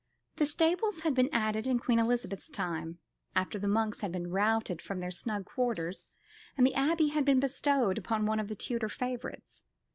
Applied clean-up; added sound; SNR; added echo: none; Rattle (instrument); 15 dB; none.